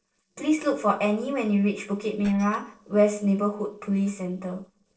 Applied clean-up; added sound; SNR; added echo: neural separator model SepFormer DNS4.